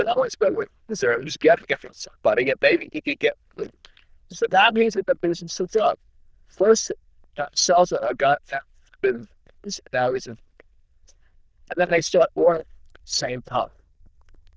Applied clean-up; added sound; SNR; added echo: neural diffusion model UNIVERSE++.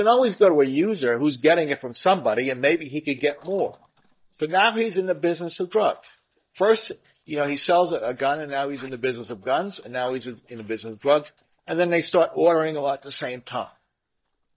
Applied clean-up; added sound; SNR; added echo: neural mask model DeepFilterNet 3.